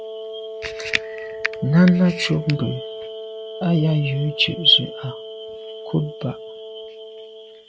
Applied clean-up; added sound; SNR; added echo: none; Wind instrument, woodwind instrument; 11 dB; none.